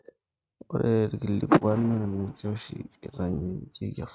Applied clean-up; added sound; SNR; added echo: neural mask model RNNoise.